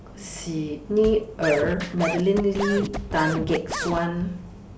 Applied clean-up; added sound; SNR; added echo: none; Scratching (performance technique); 6 dB; none.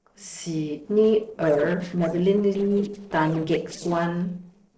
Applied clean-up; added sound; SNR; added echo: neural separator model SepFormer DNS4.